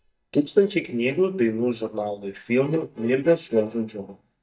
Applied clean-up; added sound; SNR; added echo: neural mask model DeepFilterNet 3.